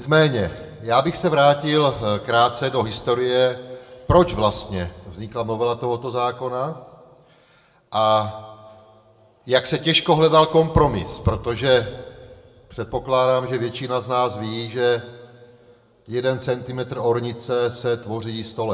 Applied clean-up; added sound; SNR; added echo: none; none; none; reverberation time 1.2 s.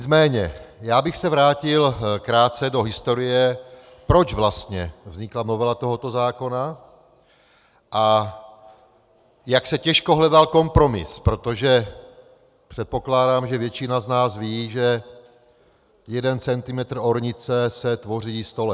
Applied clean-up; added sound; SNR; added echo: none; none; none; none.